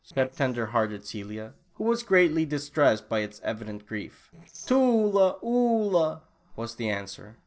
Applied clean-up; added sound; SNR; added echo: neural separator model SepFormer DNS4.